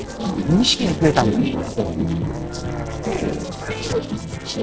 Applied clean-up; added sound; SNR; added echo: neural separator model SepFormer DNS4.